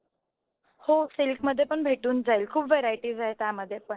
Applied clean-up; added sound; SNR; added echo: neural separator model SepFormer DNS4.